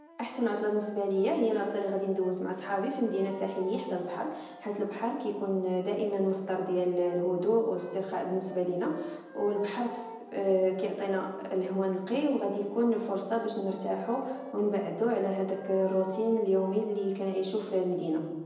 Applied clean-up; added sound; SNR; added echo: none; Wind instrument, woodwind instrument; 20 dB; reverberation time 1.0 s.